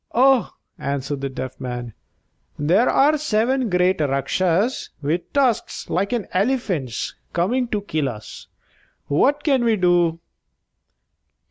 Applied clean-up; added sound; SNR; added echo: none; none; none; none.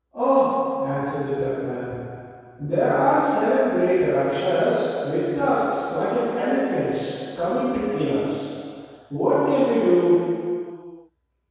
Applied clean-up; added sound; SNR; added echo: none; none; none; reverberation time 2.2 s.